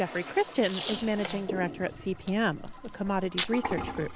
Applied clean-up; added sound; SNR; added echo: none; Packing tape, duct tape + Toilet flush; 6 dB; none.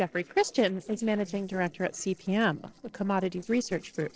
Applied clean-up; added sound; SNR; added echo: neural separator model SepFormer DNS4.